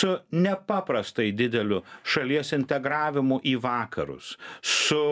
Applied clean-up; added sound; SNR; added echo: none; none; none; none.